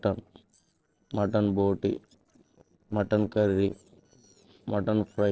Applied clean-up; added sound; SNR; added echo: neural separator model SepFormer DNS4.